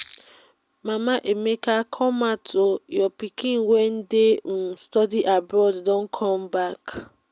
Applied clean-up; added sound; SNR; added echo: none; none; none; none.